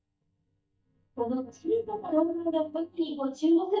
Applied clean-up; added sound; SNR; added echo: neural mask model DeepFilterNet 3.